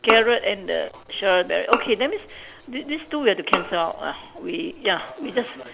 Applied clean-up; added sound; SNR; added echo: none; Bowed string instrument; 7 dB; none.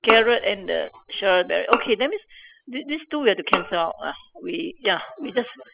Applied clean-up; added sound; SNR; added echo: classical method spectral subtraction.